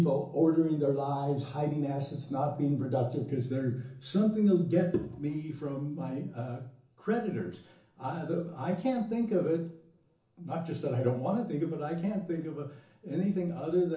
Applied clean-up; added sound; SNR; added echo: none; none; none; reverberation time 0.7 s.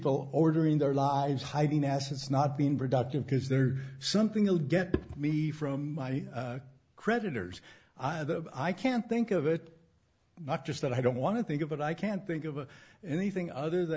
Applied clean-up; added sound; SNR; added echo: none; none; none; none.